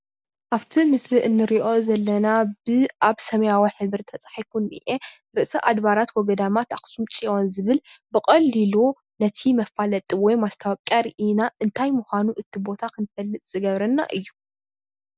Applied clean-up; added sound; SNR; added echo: none; none; none; none.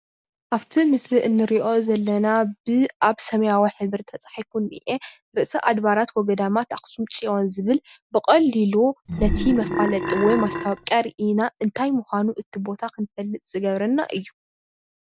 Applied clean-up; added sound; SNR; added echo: none; Burping, eructation; 3 dB; none.